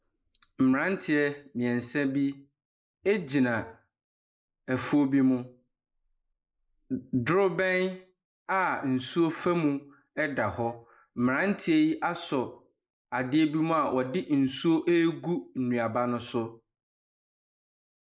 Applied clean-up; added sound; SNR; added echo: neural mask model Resemble Enhance denoiser.